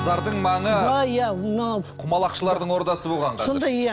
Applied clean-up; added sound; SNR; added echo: none; Strum; 12 dB; none.